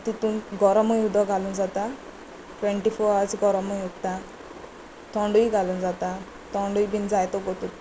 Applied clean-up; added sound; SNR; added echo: none; none; none; none.